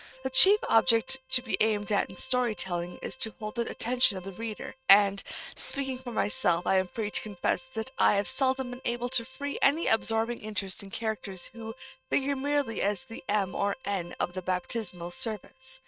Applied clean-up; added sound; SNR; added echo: neural mask model RNNoise.